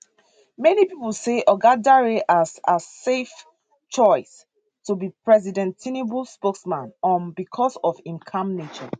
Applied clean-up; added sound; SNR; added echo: none; none; none; none.